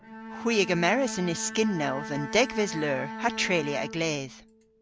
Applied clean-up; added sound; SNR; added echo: none; Bowed string instrument; 10 dB; none.